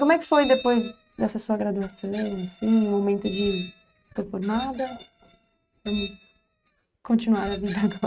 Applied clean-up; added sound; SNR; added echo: neural mask model RNNoise.